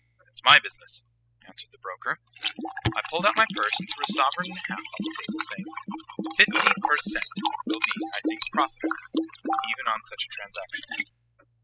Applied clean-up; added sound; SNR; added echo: classical method spectral subtraction.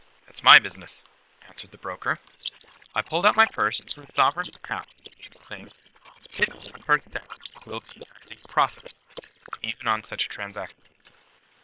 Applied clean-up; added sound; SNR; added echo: neural separator model SepFormer WHAM!.